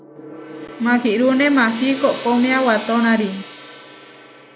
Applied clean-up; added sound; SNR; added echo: none; Gong; 14 dB; none.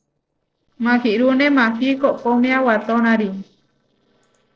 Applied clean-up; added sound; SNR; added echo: neural separator model SepFormer DNS4.